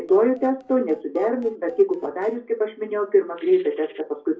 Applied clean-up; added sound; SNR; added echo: neural separator model SepFormer DNS4.